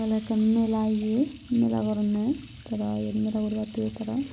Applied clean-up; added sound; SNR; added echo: none; Sink (filling or washing) / Water tap, faucet; 15 dB; none.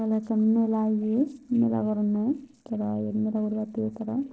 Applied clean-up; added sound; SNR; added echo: neural separator model SepFormer DNS4.